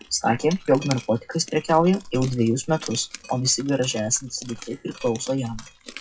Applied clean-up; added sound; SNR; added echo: classical method WPE with log-MMSE.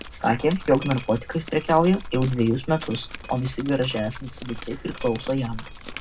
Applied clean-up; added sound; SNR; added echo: none; Drip; 12 dB; reverberation time 0.3 s.